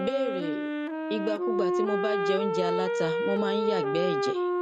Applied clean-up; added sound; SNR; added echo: none; Wind instrument, woodwind instrument; -3 dB; none.